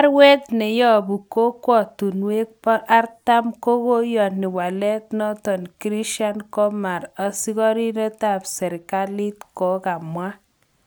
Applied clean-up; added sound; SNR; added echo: none; none; none; none.